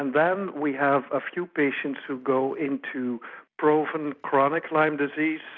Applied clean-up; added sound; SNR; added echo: none; none; none; none.